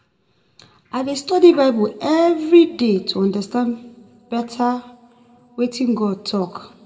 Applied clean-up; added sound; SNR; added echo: none; none; none; reverberation time 1.0 s.